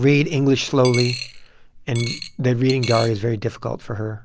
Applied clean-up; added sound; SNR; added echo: none; Coin (dropping); 12 dB; none.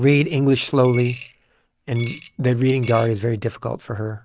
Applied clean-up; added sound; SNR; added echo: neural mask model RNNoise.